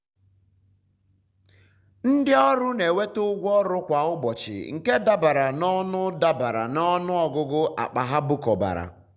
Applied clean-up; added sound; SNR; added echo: none; none; none; none.